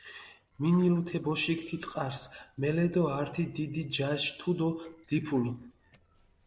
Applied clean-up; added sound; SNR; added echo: neural separator model SepFormer DNS4.